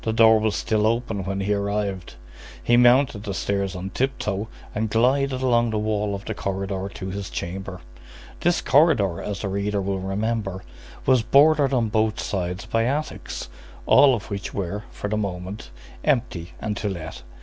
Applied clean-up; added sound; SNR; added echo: none; none; none; none.